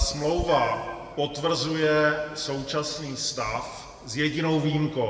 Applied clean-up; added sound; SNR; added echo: none; Meow; 13 dB; reverberation time 1.8 s.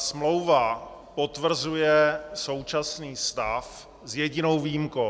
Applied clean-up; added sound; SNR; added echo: none; none; none; none.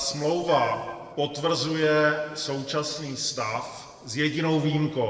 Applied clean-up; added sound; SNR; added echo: neural separator model SepFormer DNS4.